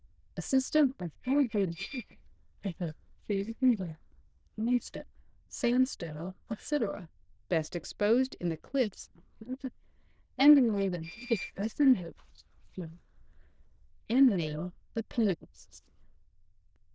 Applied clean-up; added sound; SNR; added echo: neural diffusion model UNIVERSE++.